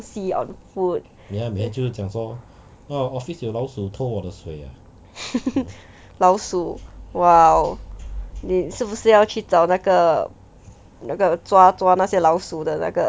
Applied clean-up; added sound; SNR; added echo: none; none; none; none.